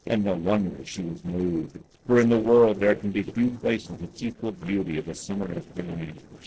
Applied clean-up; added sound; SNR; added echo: neural separator model SepFormer DNS4.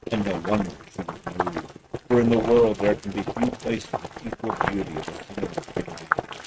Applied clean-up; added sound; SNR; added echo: neural mask model RNNoise.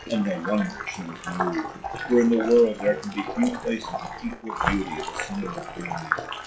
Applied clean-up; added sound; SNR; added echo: classical method log-MMSE.